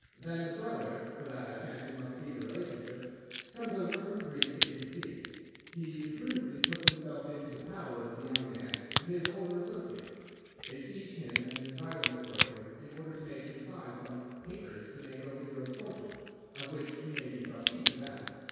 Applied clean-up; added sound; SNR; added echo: none; Crack; -2 dB; reverberation time 2.0 s.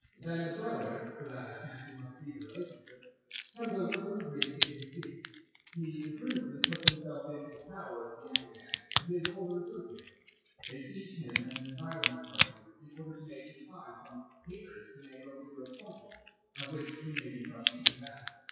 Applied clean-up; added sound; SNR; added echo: classical method WPE with log-MMSE.